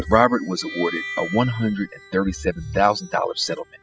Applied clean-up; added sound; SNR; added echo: classical method spectral subtraction.